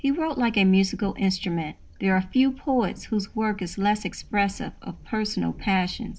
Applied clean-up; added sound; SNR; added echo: none; Train; 19 dB; none.